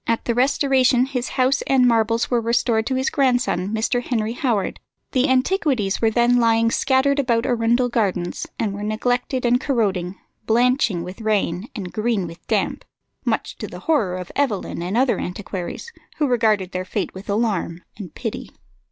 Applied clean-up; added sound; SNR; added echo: none; none; none; none.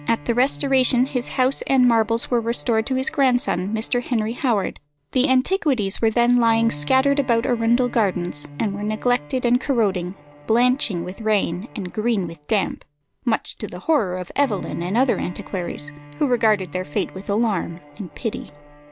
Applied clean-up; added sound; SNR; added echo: none; Bowed string instrument; 20 dB; none.